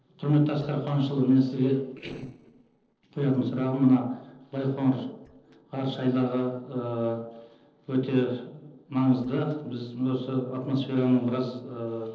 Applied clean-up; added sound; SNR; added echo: neural separator model SepFormer DNS4.